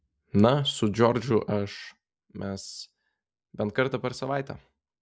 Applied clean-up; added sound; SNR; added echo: none; none; none; none.